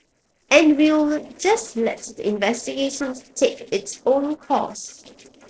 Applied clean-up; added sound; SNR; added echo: neural separator model SepFormer DNS4.